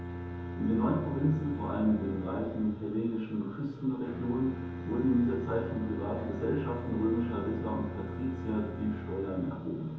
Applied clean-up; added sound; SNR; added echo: none; Bowed string instrument; 8 dB; reverberation time 0.6 s.